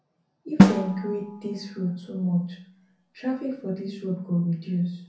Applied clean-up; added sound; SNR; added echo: none; Drum; -3 dB; reverberation time 0.5 s.